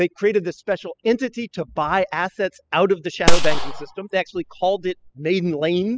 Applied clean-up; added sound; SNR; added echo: classical method spectral subtraction.